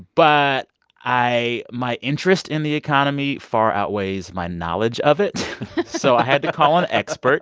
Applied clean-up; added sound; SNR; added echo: none; none; none; none.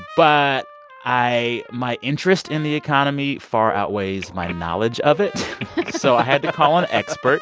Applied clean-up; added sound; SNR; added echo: none; Trumpet + Telephone; 18 dB; none.